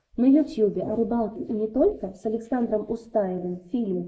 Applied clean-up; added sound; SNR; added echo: neural mask model Resemble Enhance denoiser.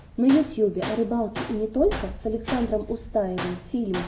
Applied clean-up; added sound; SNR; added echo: none; Tools; 12 dB; none.